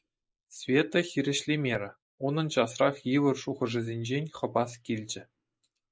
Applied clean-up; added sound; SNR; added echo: neural mask model Resemble Enhance denoiser.